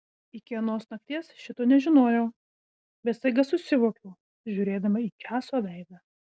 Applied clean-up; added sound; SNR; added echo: none; none; none; none.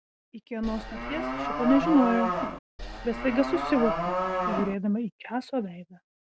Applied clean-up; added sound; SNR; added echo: none; Livestock, farm animals, working animals; 1 dB; none.